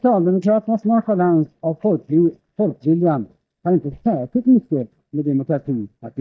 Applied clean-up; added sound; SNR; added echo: neural mask model DeepFilterNet 3.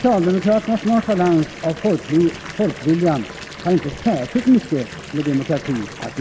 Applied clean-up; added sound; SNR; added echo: none; Fill (with liquid) / Bathtub (filling or washing) / Water tap, faucet; 14 dB; none.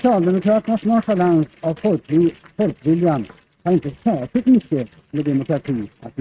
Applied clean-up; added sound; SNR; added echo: neural mask model RNNoise.